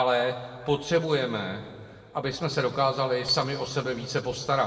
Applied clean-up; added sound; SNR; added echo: none; none; none; reverberation time 1.9 s.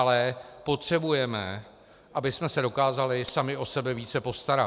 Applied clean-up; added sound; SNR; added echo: none; none; none; none.